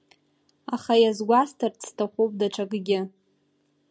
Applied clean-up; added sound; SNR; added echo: none; none; none; none.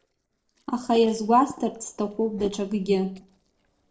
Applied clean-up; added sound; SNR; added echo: neural separator model SepFormer DNS4.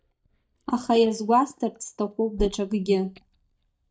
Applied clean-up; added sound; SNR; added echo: neural mask model DeepFilterNet 3.